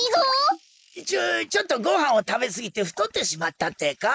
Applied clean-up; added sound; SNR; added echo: neural mask model Resemble Enhance denoiser.